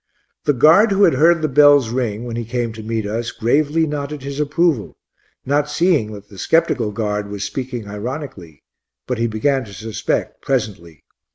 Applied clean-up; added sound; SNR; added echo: none; none; none; none.